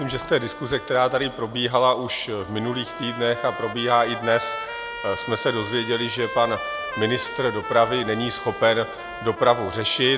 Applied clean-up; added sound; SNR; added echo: none; Trumpet; 10 dB; none.